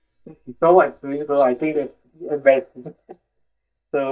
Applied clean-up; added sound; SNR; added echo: neural mask model DeepFilterNet 3.